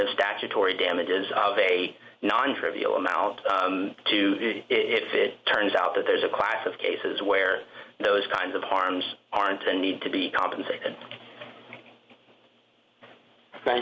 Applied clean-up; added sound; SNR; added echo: none; none; none; none.